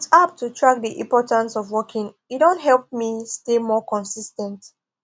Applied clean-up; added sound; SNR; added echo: none; none; none; none.